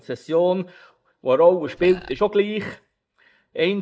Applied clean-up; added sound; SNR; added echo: neural mask model DeepFilterNet 3.